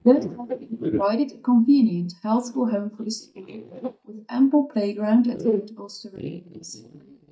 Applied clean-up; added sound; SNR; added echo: neural mask model DeepFilterNet 3.